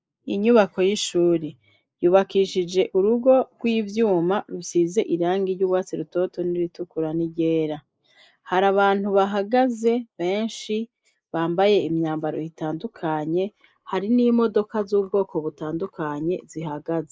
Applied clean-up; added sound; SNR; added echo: neural mask model Resemble Enhance denoiser.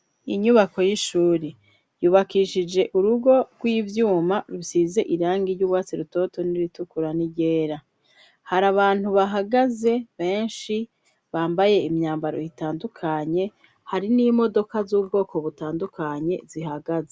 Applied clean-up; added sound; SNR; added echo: none; none; none; none.